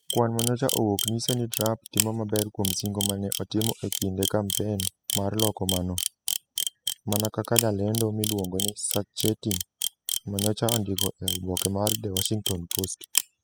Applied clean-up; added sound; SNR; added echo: classical method spectral subtraction.